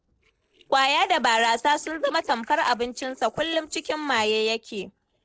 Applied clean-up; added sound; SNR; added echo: neural separator model SepFormer DNS4.